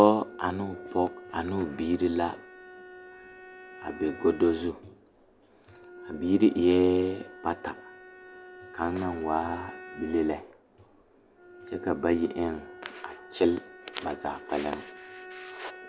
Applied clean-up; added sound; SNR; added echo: none; Bowed string instrument; 17 dB; none.